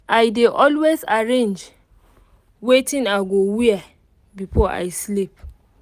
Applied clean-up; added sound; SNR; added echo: none; none; none; none.